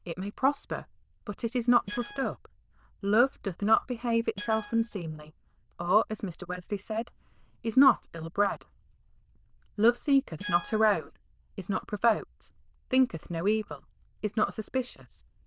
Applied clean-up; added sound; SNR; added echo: neural diffusion model UNIVERSE++.